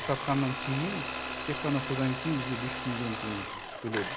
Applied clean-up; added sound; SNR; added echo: none; Domestic sounds, home sounds; 4 dB; none.